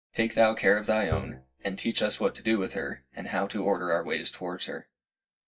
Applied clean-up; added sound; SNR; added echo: neural mask model DeepFilterNet 3.